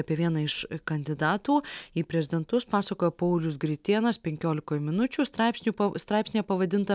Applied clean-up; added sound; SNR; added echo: none; none; none; none.